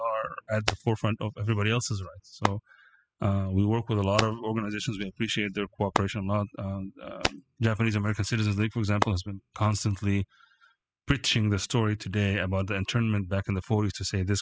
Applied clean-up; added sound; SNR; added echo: classical method spectral subtraction.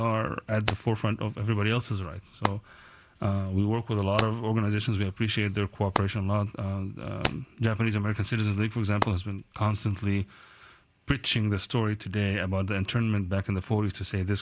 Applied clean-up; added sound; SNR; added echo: none; Hands; 10 dB; none.